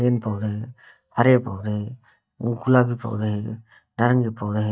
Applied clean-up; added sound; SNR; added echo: neural mask model DeepFilterNet 3.